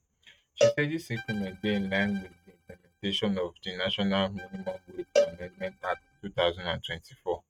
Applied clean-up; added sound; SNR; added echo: neural mask model RNNoise.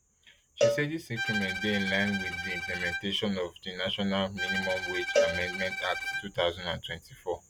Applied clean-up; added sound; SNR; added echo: none; Bowed string instrument + Cowbell; 0 dB; none.